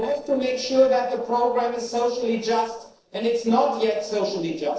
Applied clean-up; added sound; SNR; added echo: neural separator model SepFormer DNS4.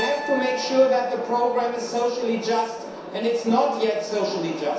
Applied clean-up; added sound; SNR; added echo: none; Piano; 14 dB; reverberation time 0.7 s.